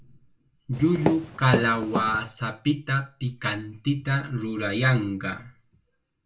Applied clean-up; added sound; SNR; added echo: none; Walk, footsteps; 3 dB; reverberation time 0.2 s.